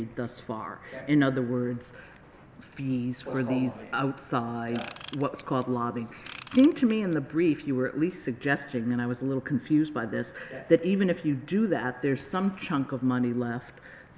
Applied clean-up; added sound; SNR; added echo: none; Ratchet, pawl / Tools; 20 dB; none.